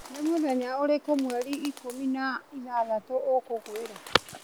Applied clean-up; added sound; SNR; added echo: none; Bird; 19 dB; none.